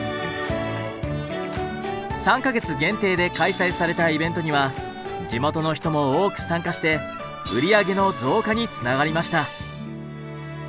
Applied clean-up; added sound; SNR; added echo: none; Crash cymbal; 20 dB; none.